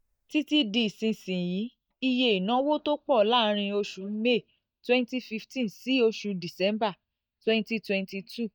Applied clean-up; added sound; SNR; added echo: neural mask model DeepFilterNet 3.